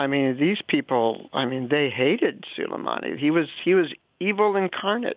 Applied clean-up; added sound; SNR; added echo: none; none; none; none.